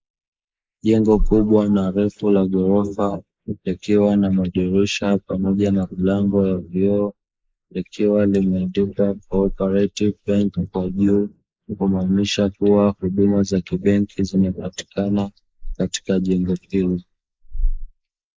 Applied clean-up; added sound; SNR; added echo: neural mask model Resemble Enhance denoiser.